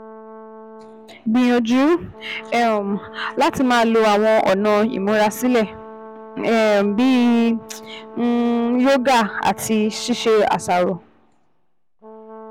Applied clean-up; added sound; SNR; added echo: none; Brass instrument; 20 dB; none.